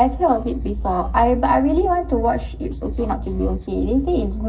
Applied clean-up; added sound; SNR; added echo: neural separator model SepFormer DNS4.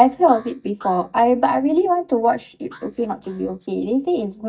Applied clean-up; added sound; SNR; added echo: neural mask model DeepFilterNet 3.